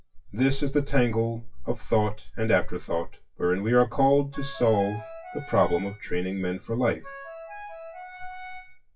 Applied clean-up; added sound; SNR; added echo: classical method WPE with log-MMSE.